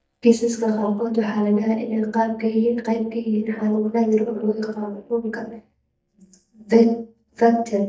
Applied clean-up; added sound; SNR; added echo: neural mask model DeepFilterNet 3.